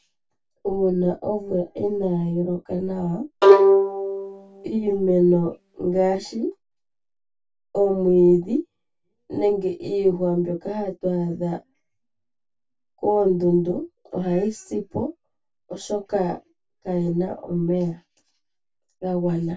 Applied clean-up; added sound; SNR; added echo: none; Bowed string instrument; -4 dB; reverberation time 0.1 s.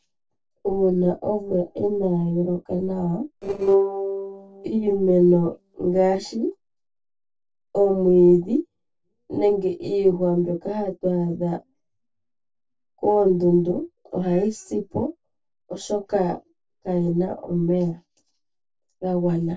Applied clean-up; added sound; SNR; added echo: neural separator model SepFormer DNS4.